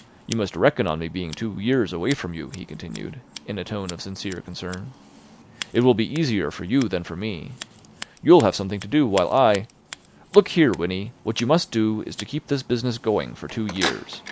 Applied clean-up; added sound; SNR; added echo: none; Scissors; 16 dB; none.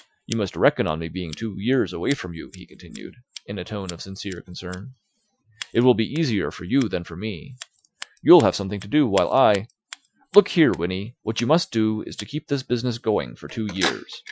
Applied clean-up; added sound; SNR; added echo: classical method Wiener filter.